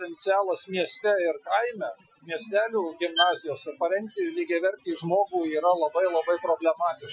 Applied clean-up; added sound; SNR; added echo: classical method Wiener filter.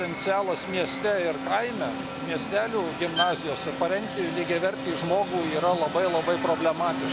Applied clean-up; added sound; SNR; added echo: none; Bowed string instrument; 7 dB; none.